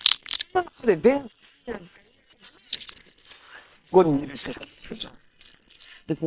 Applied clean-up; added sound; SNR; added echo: neural separator model SepFormer WHAM!.